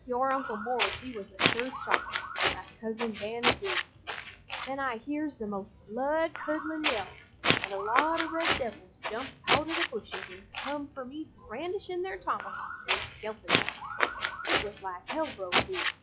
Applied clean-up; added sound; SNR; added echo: classical method log-MMSE.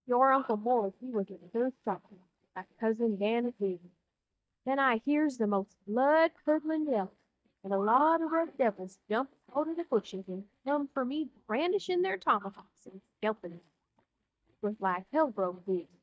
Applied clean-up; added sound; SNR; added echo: neural mask model DeepFilterNet 3.